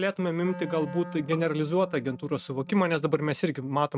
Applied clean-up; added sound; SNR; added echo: neural mask model RNNoise.